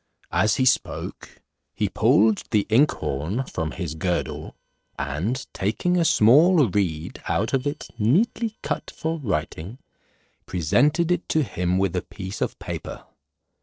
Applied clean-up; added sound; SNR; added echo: neural separator model SepFormer DNS4.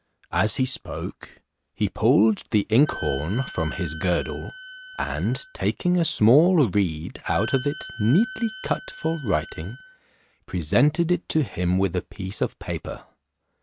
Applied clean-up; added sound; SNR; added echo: none; Wind instrument, woodwind instrument; 15 dB; none.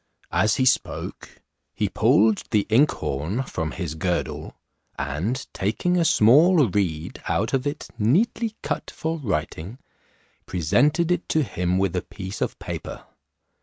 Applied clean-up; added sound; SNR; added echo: none; none; none; none.